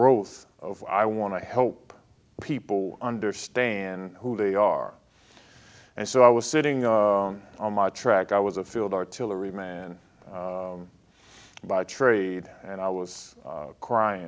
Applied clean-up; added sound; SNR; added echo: none; none; none; none.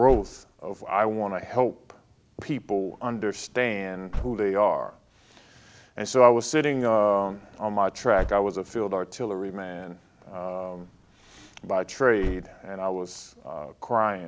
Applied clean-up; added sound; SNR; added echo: none; Slam / Car; 14 dB; none.